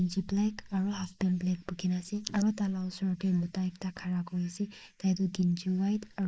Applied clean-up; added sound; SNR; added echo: neural mask model Resemble Enhance denoiser.